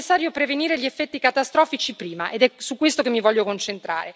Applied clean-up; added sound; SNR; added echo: none; none; none; none.